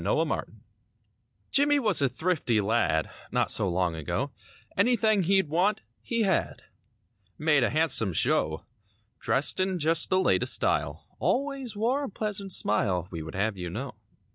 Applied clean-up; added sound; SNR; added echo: none; none; none; none.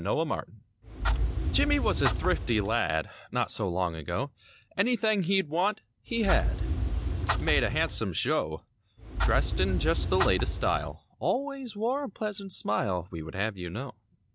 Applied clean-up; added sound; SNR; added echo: none; Clock; -1 dB; none.